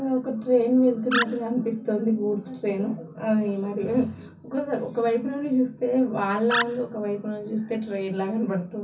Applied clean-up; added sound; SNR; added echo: none; Animal; 5 dB; reverberation time 0.3 s.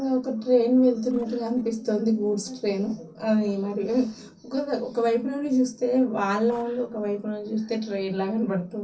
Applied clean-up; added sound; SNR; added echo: neural separator model SepFormer DNS4.